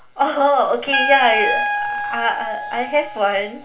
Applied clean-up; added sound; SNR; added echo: none; Trumpet; 4 dB; reverberation time 0.2 s.